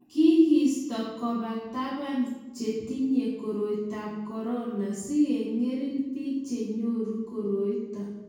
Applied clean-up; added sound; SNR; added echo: none; none; none; reverberation time 1.2 s.